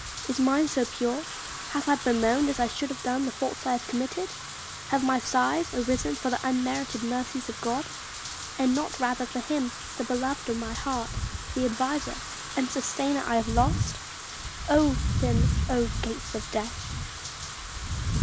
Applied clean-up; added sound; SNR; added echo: none; Wind / Rain; 4 dB; none.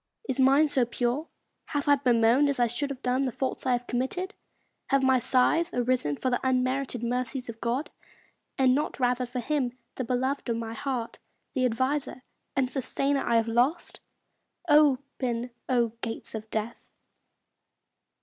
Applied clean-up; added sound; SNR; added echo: none; none; none; none.